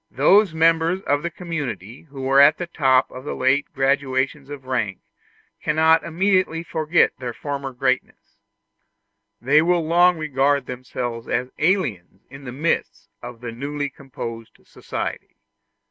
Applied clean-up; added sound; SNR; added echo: none; none; none; none.